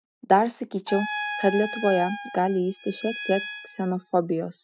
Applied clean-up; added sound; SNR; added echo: classical method spectral subtraction.